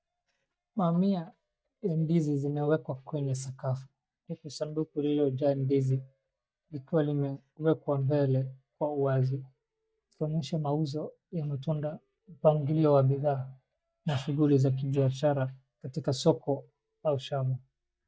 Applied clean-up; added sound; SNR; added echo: neural mask model DeepFilterNet 3.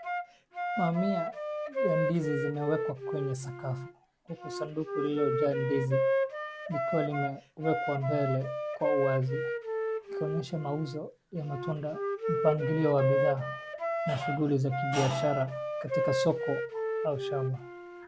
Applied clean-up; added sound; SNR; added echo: none; Wind instrument, woodwind instrument; 0 dB; none.